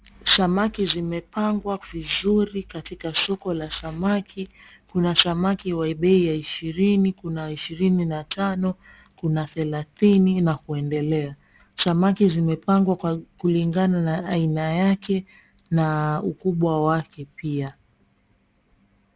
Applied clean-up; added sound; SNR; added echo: none; none; none; none.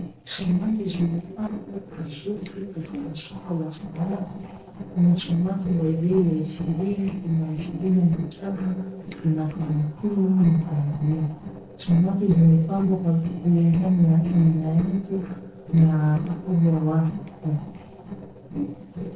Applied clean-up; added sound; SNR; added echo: neural separator model SepFormer DNS4.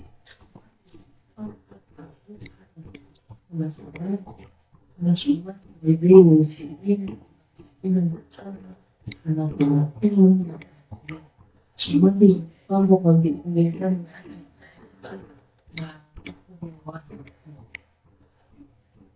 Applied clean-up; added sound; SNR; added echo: neural mask model DeepFilterNet 3.